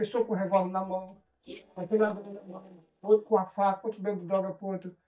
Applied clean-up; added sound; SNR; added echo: neural mask model DeepFilterNet 3.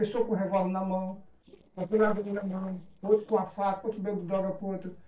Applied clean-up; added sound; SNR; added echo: neural separator model SepFormer DNS4.